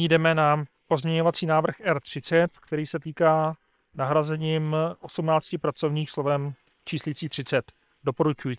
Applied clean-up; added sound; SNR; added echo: neural separator model SepFormer WHAM!.